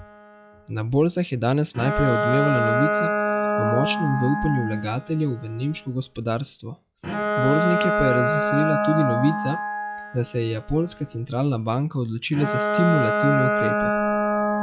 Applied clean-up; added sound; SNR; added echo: classical method log-MMSE.